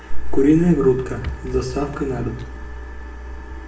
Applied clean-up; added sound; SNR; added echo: none; Rattle / Breathing; 17 dB; reverberation time 0.5 s.